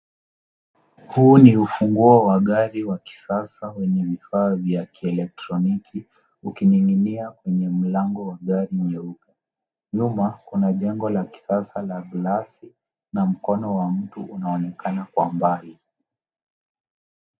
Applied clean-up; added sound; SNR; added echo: none; none; none; none.